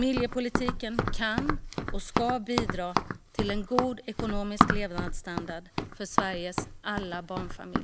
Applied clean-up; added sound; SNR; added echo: none; Run; -2 dB; none.